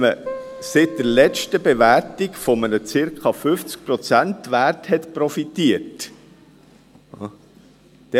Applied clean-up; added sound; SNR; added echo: none; Keyboard (musical); 16 dB; none.